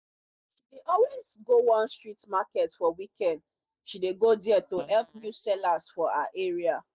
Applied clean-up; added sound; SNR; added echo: neural mask model DeepFilterNet 3.